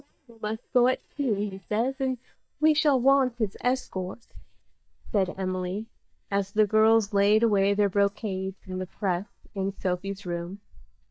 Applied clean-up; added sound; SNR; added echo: neural mask model DeepFilterNet 3.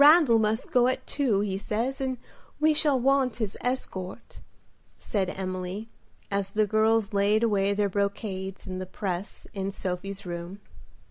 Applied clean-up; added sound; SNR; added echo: none; none; none; none.